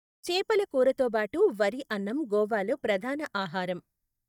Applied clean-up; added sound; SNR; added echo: neural mask model DeepFilterNet 3.